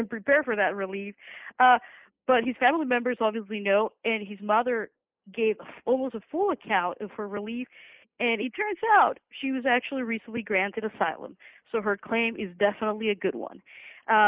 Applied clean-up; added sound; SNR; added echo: neural mask model Resemble Enhance denoiser.